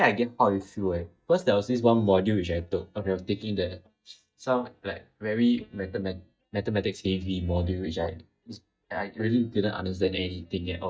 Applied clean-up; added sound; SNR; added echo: neural mask model DeepFilterNet 3.